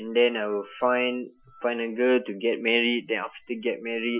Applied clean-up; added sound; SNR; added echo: classical method Wiener filter.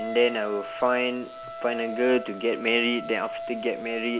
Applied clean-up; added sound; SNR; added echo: none; Wind instrument, woodwind instrument; 10 dB; none.